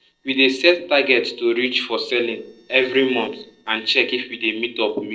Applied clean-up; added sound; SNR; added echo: neural separator model SepFormer DNS4.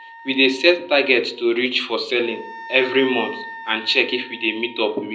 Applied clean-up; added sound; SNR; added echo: none; Wind instrument, woodwind instrument; 17 dB; reverberation time 0.5 s.